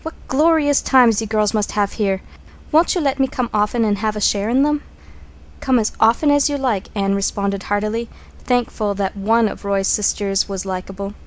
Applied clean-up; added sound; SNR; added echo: none; none; none; none.